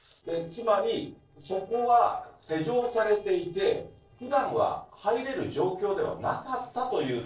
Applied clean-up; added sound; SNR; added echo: neural separator model SepFormer DNS4.